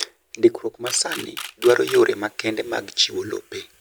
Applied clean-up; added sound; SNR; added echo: none; Camera; 14 dB; none.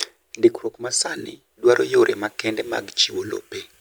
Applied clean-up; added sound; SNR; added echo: none; none; none; none.